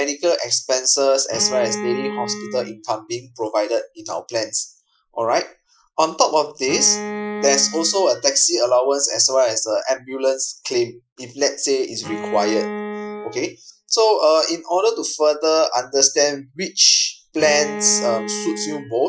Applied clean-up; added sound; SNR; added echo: classical method Wiener filter.